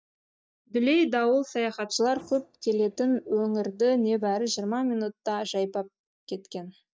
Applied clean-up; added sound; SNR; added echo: neural mask model DeepFilterNet 3.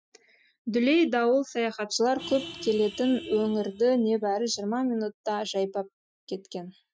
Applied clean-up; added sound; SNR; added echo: classical method Wiener filter.